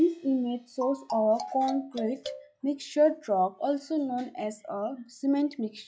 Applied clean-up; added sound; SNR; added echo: classical method log-MMSE.